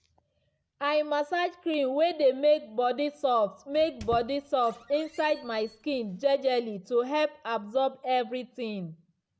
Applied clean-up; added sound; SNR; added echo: none; Squeak; 20 dB; none.